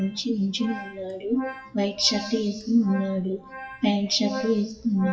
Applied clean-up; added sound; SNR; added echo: classical method WPE with log-MMSE.